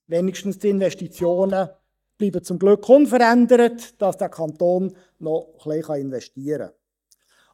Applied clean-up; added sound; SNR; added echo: neural mask model DeepFilterNet 3.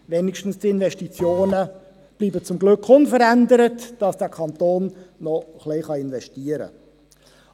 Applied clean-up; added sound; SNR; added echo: none; Printer; 13 dB; none.